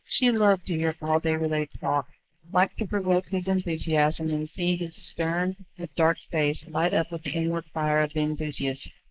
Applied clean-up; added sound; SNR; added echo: neural mask model Resemble Enhance denoiser.